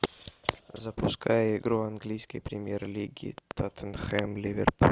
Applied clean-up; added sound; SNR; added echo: none; none; none; none.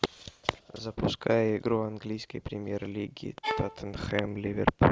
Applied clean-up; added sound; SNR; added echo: none; Bowed string instrument; 8 dB; none.